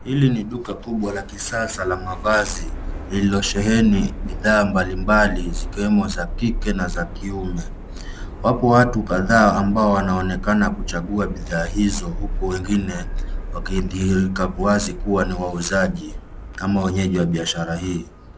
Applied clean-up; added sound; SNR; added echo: none; Subway, metro, underground; 8 dB; none.